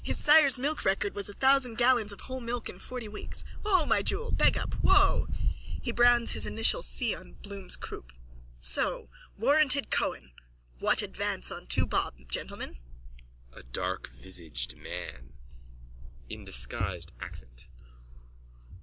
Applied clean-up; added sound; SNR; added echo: none; none; none; none.